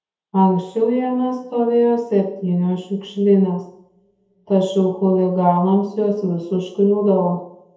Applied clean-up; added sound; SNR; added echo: none; none; none; reverberation time 0.7 s.